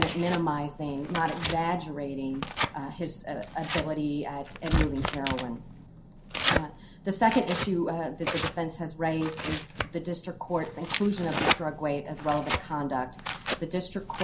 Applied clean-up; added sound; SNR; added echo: none; Tearing; 3 dB; reverberation time 0.3 s.